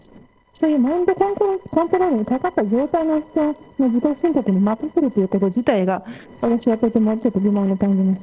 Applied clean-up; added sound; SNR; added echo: neural separator model SepFormer DNS4.